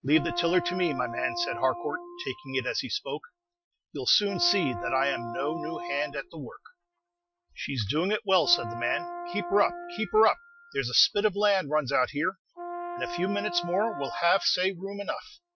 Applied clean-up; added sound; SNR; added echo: classical method Wiener filter.